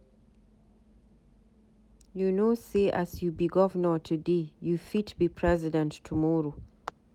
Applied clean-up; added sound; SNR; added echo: none; none; none; none.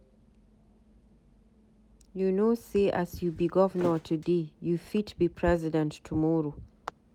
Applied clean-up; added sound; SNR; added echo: none; Thump, thud; 16 dB; none.